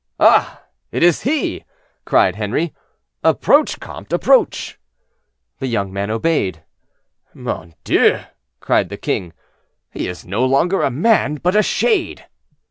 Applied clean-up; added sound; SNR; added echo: none; none; none; none.